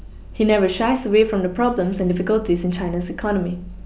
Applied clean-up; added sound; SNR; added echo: none; none; none; none.